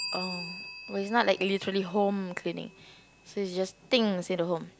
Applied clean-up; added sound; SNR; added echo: none; Bell; 14 dB; none.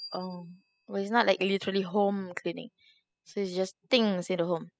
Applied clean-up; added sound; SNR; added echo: classical method spectral subtraction.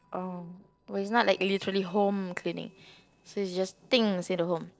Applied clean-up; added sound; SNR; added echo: neural separator model SepFormer DNS4.